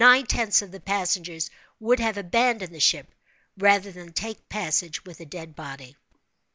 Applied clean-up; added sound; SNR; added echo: none; none; none; none.